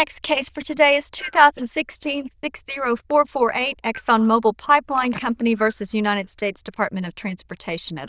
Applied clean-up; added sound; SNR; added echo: neural diffusion model UNIVERSE++.